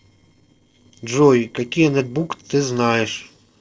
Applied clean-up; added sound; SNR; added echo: neural separator model SepFormer DNS4.